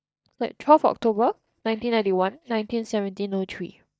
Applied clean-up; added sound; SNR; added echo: neural mask model DeepFilterNet 3.